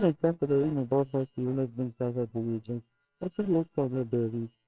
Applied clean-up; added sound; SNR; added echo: neural separator model SepFormer WHAMR!.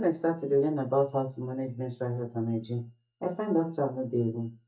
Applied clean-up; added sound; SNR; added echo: neural mask model DeepFilterNet 3.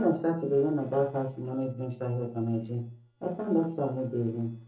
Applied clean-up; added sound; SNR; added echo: neural separator model SepFormer DNS4.